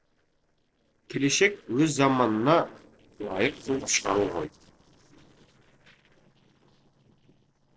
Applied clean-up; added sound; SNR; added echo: neural separator model SepFormer DNS4.